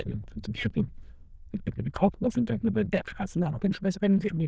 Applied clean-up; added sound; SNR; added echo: neural diffusion model UNIVERSE++.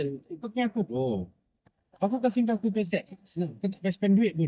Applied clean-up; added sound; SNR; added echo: neural mask model DeepFilterNet 3.